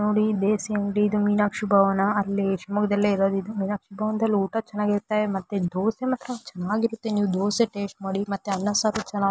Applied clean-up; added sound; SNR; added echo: none; none; none; none.